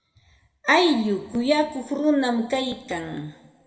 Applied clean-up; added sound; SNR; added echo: none; none; none; reverberation time 1.7 s.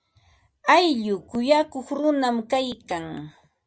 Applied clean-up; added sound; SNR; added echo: none; none; none; none.